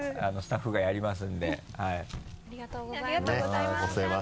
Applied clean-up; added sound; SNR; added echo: none; Bus / Engine; 17 dB; none.